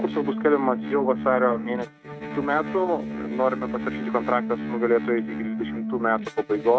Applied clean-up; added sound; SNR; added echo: neural mask model RNNoise.